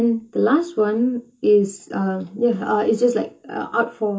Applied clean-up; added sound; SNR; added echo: none; none; none; reverberation time 0.2 s.